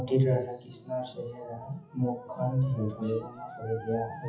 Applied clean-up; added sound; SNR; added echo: classical method WPE with log-MMSE.